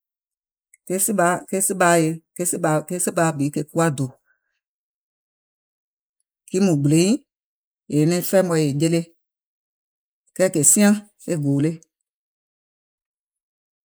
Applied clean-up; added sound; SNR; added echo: neural mask model Resemble Enhance denoiser.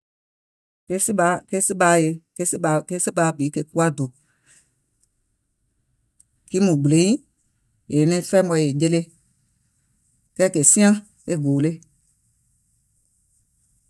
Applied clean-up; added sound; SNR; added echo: neural mask model DeepFilterNet 3.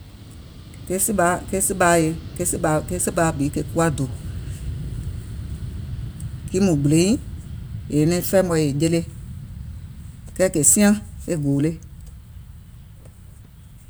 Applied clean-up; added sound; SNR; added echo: none; Fixed-wing aircraft, airplane; 11 dB; none.